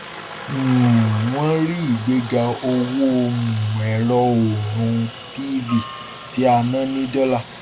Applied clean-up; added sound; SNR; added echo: none; Aircraft; 15 dB; none.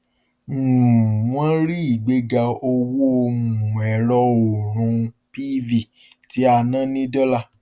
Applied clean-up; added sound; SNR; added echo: none; none; none; none.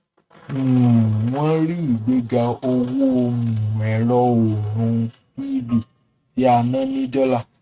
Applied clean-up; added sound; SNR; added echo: neural mask model RNNoise.